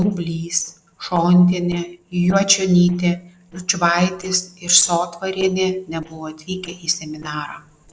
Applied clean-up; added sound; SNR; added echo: neural separator model SepFormer DNS4.